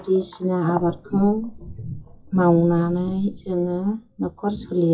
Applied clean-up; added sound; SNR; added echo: classical method WPE with log-MMSE.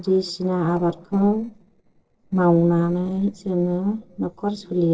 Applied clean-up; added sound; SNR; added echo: neural separator model SepFormer DNS4.